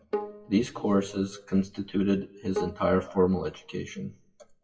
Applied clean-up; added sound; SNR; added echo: classical method WPE with log-MMSE.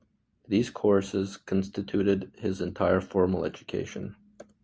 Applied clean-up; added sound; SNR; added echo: none; none; none; none.